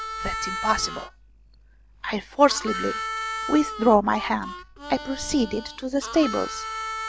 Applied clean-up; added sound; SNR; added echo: none; Harmonica; 8 dB; none.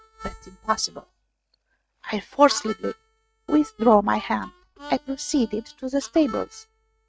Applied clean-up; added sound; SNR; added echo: neural mask model RNNoise.